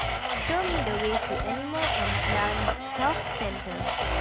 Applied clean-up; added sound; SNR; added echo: none; Domestic sounds, home sounds; -4 dB; none.